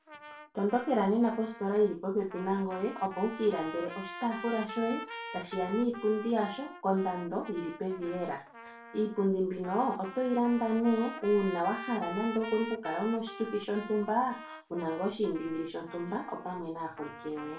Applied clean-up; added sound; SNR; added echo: none; Trumpet; 14 dB; reverberation time 0.3 s.